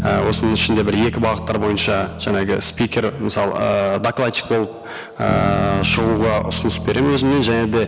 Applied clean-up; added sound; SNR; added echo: none; Bass guitar; 8 dB; none.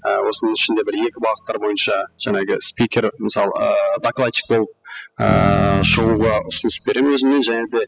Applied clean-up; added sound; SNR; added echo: classical method spectral subtraction.